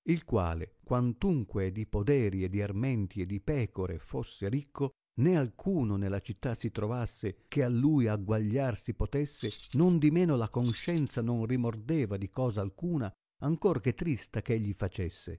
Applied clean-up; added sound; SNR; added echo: none; Keys jangling; 12 dB; none.